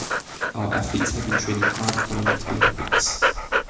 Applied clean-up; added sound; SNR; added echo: none; Dog; -3 dB; reverberation time 1.0 s.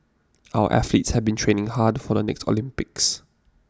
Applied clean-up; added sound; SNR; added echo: none; none; none; none.